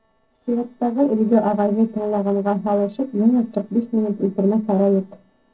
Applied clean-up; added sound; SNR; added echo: neural separator model SepFormer DNS4.